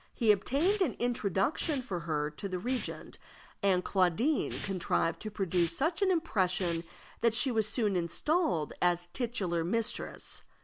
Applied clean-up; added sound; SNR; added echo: none; Hiss; 11 dB; none.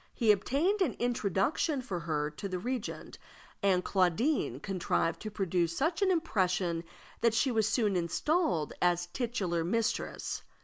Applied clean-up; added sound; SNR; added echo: none; none; none; none.